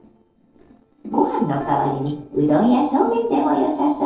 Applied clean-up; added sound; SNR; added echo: neural separator model SepFormer DNS4.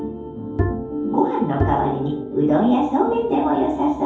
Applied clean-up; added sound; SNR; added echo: none; Bowed string instrument; 5 dB; reverberation time 2.4 s.